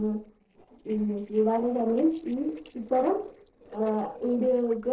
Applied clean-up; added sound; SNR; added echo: neural separator model SepFormer DNS4.